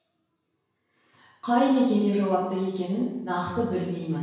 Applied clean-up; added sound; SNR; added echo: none; none; none; reverberation time 1.0 s.